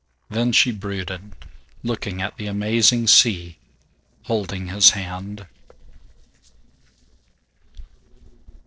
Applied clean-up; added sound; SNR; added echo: neural separator model SepFormer DNS4.